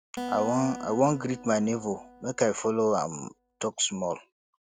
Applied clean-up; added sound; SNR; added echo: none; Acoustic guitar; 13 dB; none.